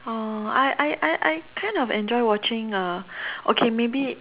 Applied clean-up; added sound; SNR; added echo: none; none; none; none.